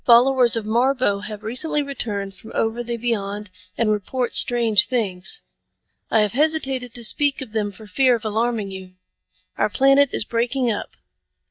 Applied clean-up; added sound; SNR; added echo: neural mask model DeepFilterNet 3.